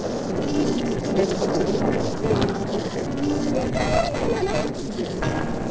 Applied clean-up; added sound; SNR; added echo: neural separator model SepFormer DNS4.